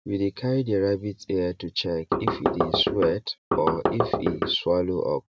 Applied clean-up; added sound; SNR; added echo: none; Knock; -1 dB; none.